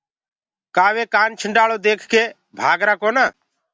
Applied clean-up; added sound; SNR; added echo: none; none; none; none.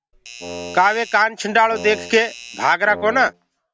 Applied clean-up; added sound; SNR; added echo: none; Wind instrument, woodwind instrument + Doorbell; 14 dB; none.